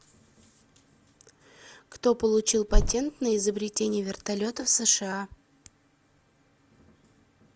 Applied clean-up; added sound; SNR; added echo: none; Bird; -1 dB; none.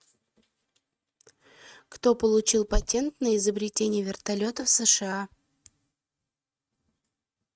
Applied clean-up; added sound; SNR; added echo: neural mask model RNNoise.